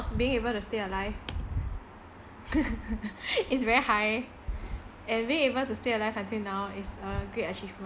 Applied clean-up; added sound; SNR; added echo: none; none; none; none.